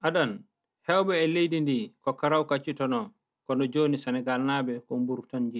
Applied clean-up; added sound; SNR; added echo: none; none; none; none.